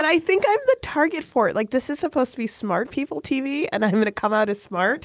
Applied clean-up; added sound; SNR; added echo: none; none; none; none.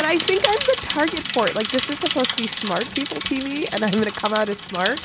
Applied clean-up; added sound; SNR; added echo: none; Bicycle; 5 dB; none.